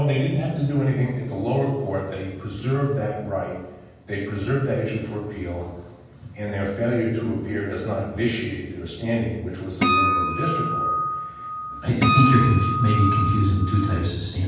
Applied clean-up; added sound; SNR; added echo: none; Acoustic guitar; 0 dB; reverberation time 1.2 s.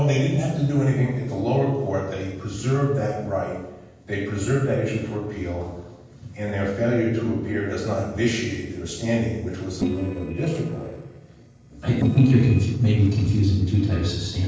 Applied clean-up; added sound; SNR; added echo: neural separator model SepFormer DNS4.